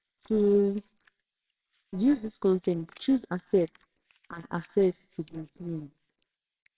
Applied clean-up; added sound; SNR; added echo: neural separator model SepFormer WHAMR!.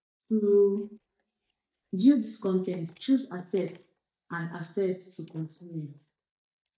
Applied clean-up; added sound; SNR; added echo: neural mask model DeepFilterNet 3.